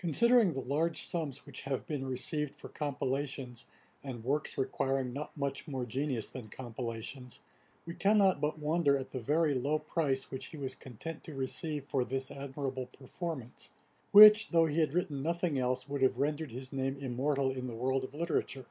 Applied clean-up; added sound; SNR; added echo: none; none; none; none.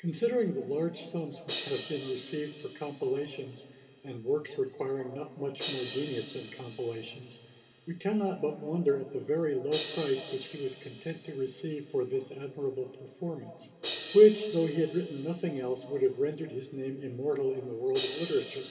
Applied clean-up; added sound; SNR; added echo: none; Crash cymbal; 15 dB; reverberation time 2.3 s.